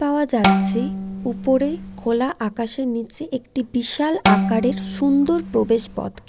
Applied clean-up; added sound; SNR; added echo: none; Bowed string instrument; 1 dB; none.